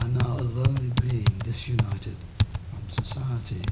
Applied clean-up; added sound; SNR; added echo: none; Typing; -2 dB; reverberation time 0.4 s.